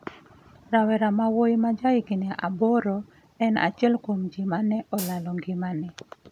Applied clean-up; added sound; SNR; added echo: none; Hi-hat; 12 dB; none.